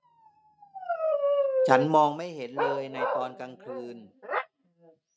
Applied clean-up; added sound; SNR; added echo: neural mask model RNNoise.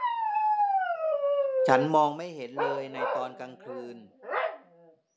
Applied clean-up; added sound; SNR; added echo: none; Bark; -3 dB; none.